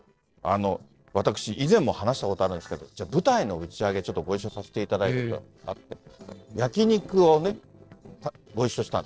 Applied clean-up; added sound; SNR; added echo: neural separator model SepFormer DNS4.